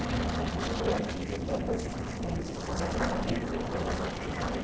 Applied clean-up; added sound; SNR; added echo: neural separator model SepFormer DNS4.